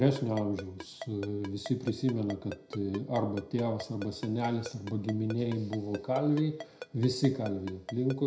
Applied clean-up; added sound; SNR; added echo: none; Ringtone; 15 dB; reverberation time 0.4 s.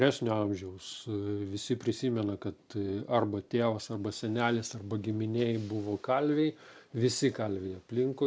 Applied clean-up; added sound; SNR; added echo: none; none; none; none.